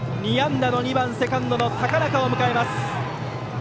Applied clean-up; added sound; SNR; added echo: none; Chime; 19 dB; none.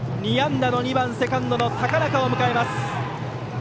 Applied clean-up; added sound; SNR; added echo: none; none; none; none.